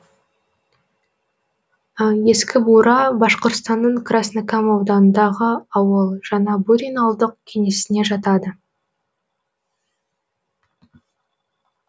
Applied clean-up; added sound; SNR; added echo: none; none; none; none.